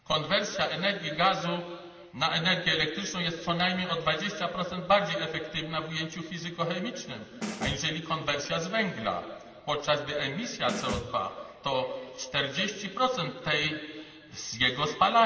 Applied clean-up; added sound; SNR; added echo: none; Snare drum; 9 dB; reverberation time 2.0 s.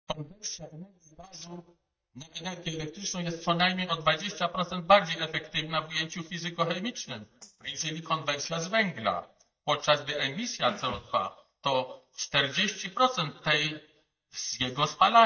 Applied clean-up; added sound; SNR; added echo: neural mask model DeepFilterNet 3.